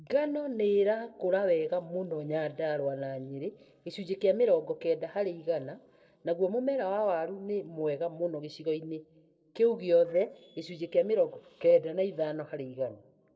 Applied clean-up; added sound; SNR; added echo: neural separator model SepFormer DNS4.